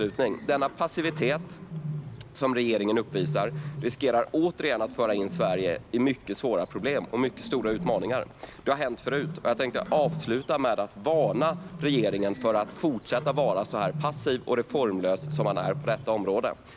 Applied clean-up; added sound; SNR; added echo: none; Bird; 11 dB; none.